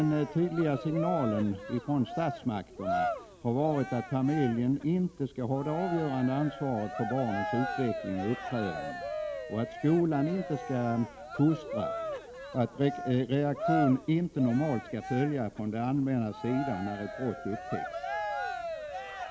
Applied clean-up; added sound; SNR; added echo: none; Cheering; 7 dB; none.